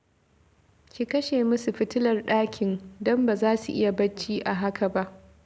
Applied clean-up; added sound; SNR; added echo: none; none; none; none.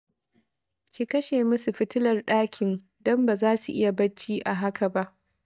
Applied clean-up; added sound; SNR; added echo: neural mask model DeepFilterNet 3.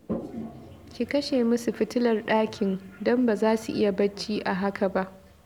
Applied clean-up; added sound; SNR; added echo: none; Toilet flush; 16 dB; none.